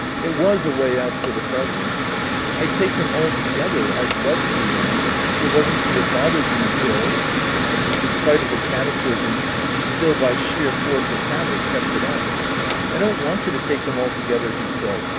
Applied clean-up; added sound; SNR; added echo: none; Mechanical fan; -3 dB; none.